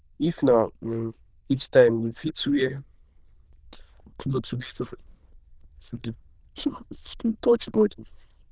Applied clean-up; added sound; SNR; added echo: neural diffusion model UNIVERSE++.